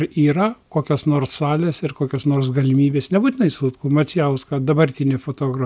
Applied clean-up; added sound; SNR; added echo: none; none; none; none.